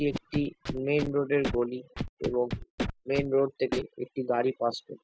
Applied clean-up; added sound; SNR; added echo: none; Scratching (performance technique); 8 dB; none.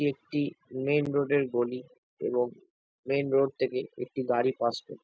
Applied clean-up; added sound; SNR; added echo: none; none; none; none.